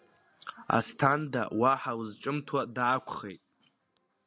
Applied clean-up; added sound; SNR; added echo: none; none; none; none.